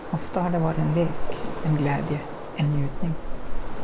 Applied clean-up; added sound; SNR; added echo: none; Waves, surf; 0 dB; none.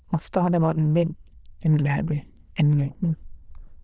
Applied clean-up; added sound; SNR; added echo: neural diffusion model UNIVERSE++.